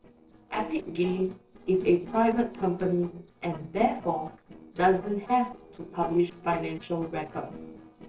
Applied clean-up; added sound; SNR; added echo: neural separator model SepFormer DNS4.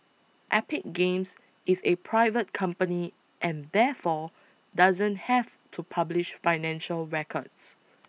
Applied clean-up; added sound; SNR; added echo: none; none; none; none.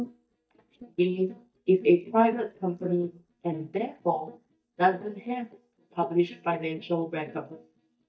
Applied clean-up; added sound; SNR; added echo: neural mask model DeepFilterNet 3.